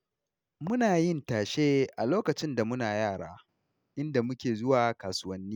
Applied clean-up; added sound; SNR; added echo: none; none; none; none.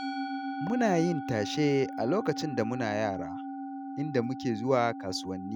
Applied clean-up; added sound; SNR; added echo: none; Musical instrument; 7 dB; none.